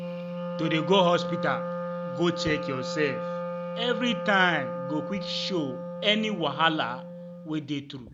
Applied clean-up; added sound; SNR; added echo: none; Wind instrument, woodwind instrument; 5 dB; none.